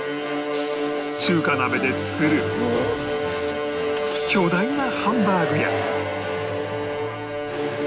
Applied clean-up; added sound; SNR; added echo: none; Bowed string instrument; 2 dB; none.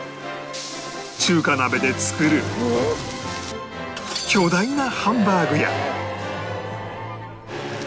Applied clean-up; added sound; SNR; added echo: none; none; none; none.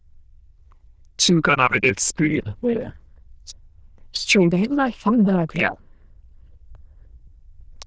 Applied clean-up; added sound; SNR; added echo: neural diffusion model UNIVERSE++.